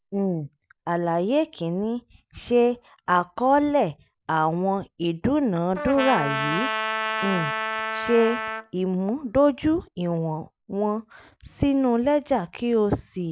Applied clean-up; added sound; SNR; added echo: none; Trumpet; 4 dB; none.